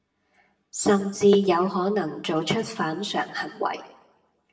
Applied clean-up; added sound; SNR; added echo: none; none; none; reverberation time 0.7 s.